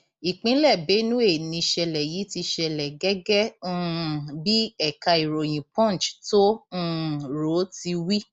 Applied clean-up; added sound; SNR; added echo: none; none; none; none.